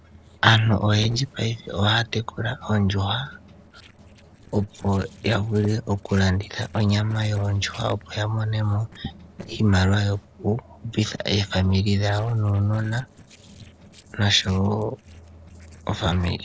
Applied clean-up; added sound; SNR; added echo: neural separator model SepFormer DNS4.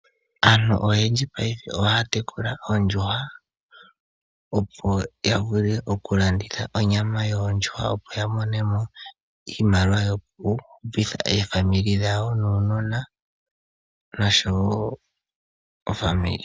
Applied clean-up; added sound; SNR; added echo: none; none; none; none.